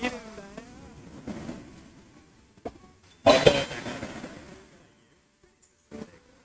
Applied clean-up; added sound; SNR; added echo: neural mask model RNNoise.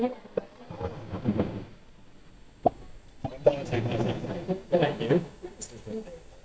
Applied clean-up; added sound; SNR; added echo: neural mask model DeepFilterNet 3.